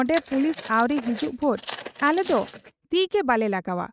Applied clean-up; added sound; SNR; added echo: neural mask model RNNoise.